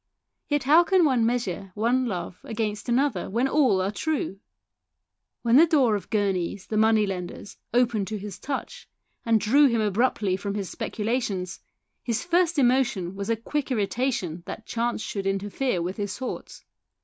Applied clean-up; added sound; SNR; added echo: none; none; none; none.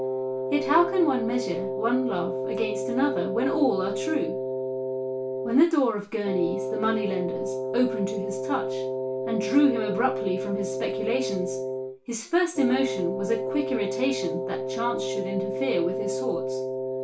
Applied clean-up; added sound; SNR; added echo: none; Wind instrument, woodwind instrument; 2 dB; reverberation time 0.3 s.